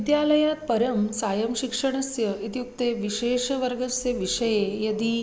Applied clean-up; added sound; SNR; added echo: none; none; none; none.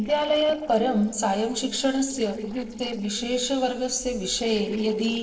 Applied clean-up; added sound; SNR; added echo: neural separator model SepFormer DNS4.